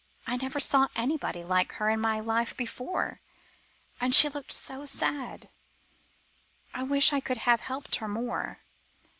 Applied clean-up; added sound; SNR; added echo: none; none; none; none.